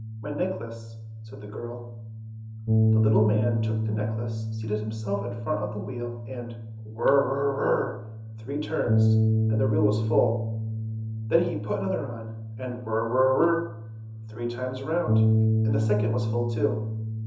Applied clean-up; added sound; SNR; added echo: none; Bass guitar; -2 dB; reverberation time 0.7 s.